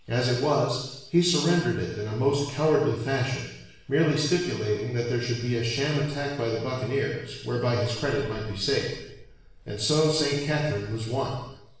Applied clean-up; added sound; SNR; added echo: none; none; none; reverberation time 0.9 s.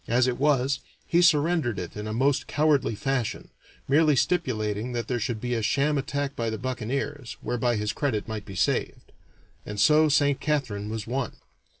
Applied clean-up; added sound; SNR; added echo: none; none; none; none.